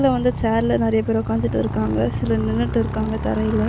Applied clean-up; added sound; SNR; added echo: none; Motorcycle; 5 dB; none.